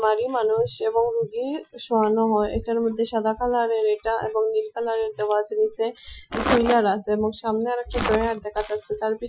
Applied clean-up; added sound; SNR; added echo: classical method Wiener filter.